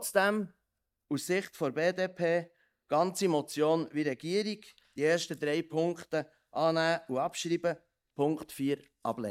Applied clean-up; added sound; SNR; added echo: neural mask model DeepFilterNet 3.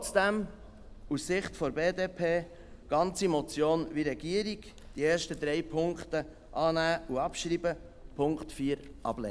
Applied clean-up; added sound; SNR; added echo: none; Bird; 18 dB; none.